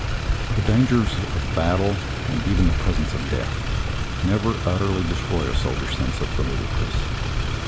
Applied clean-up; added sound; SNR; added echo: none; Motor vehicle (road); -1 dB; none.